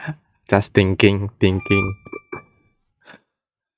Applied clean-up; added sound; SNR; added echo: neural mask model RNNoise.